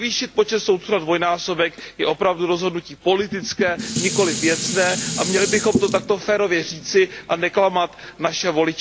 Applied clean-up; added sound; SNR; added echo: none; Dishes, pots, and pans; 9 dB; none.